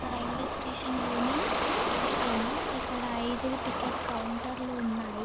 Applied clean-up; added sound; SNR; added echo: none; Ocean; -3 dB; none.